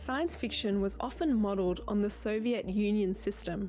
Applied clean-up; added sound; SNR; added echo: none; none; none; none.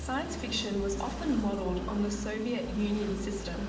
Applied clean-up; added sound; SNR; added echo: none; Train; 9 dB; reverberation time 0.9 s.